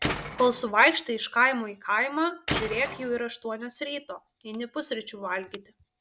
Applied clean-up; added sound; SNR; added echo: none; Tools; 5 dB; none.